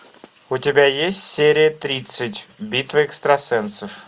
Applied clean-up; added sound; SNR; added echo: none; none; none; none.